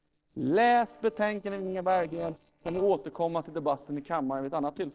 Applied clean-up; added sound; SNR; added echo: neural separator model SepFormer DNS4.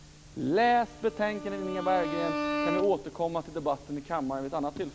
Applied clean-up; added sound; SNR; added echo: none; Bowed string instrument; 6 dB; none.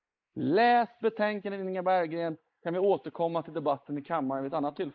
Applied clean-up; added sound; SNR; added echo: neural mask model Resemble Enhance denoiser.